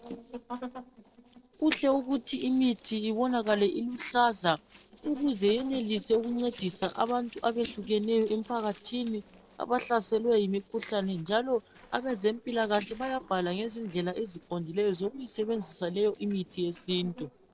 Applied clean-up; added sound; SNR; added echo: neural separator model SepFormer DNS4.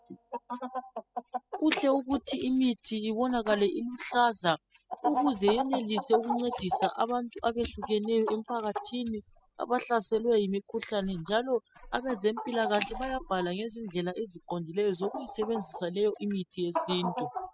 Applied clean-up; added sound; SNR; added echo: classical method spectral subtraction.